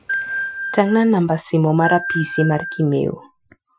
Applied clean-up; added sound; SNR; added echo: classical method Wiener filter.